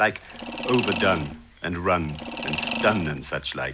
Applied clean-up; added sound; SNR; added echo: none; Mechanisms; 7 dB; none.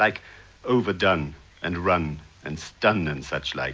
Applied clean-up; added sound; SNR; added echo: none; none; none; none.